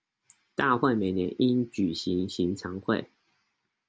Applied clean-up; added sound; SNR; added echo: none; none; none; none.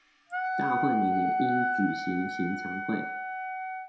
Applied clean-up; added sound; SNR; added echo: none; Wind instrument, woodwind instrument; -2 dB; reverberation time 0.6 s.